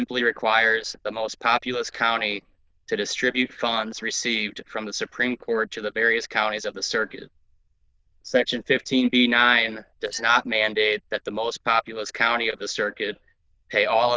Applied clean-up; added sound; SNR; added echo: neural diffusion model UNIVERSE++.